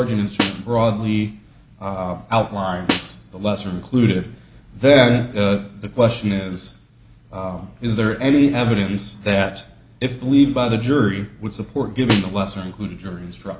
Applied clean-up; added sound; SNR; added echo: none; Snare drum; 8 dB; none.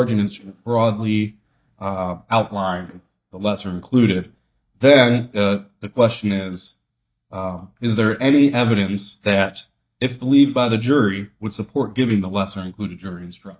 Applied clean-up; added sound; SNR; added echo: neural mask model DeepFilterNet 3.